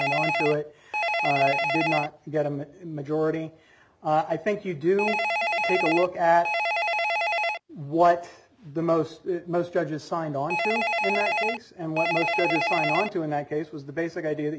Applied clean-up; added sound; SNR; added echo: none; Telephone; 2 dB; none.